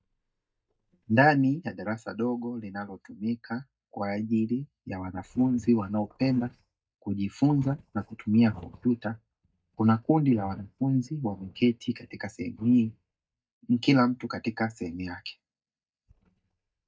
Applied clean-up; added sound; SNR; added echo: neural mask model DeepFilterNet 3.